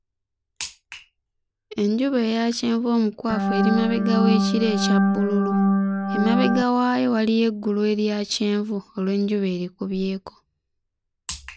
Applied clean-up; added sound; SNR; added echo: none; Organ; -3 dB; none.